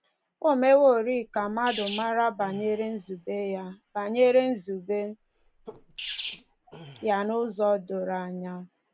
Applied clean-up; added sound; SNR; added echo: none; Sneeze; 16 dB; none.